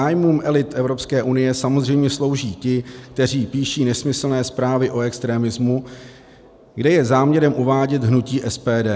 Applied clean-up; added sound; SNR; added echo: none; none; none; none.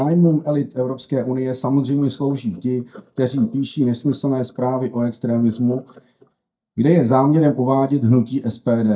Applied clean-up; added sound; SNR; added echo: neural mask model DeepFilterNet 3.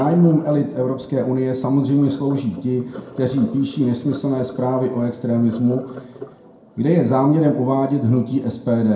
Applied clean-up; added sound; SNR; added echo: none; Sink (filling or washing); 20 dB; reverberation time 0.4 s.